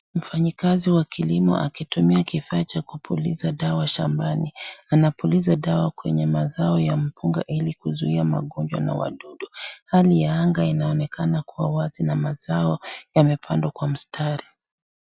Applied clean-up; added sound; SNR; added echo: none; none; none; none.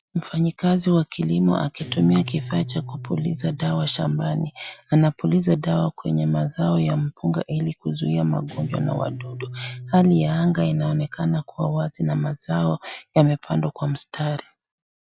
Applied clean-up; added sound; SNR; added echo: none; Guitar; 17 dB; none.